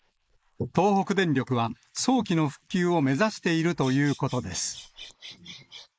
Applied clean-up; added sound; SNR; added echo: neural mask model Resemble Enhance denoiser.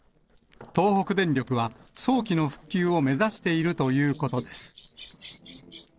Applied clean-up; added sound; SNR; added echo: neural separator model SepFormer DNS4.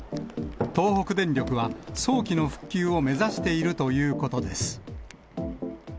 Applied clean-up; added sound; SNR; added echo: none; none; none; none.